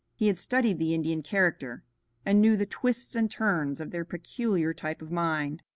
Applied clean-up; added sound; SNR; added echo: none; none; none; none.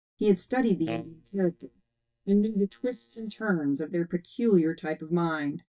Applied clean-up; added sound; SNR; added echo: neural mask model DeepFilterNet 3.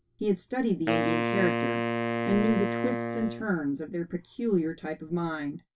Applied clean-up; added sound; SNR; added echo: none; Wind instrument, woodwind instrument; 1 dB; reverberation time 0.1 s.